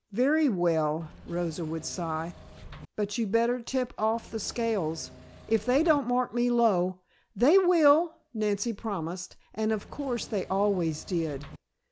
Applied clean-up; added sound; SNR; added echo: none; Engine / Mechanisms; 19 dB; none.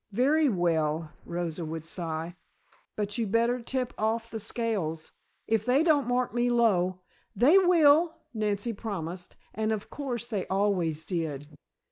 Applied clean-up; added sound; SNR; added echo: neural mask model Resemble Enhance denoiser.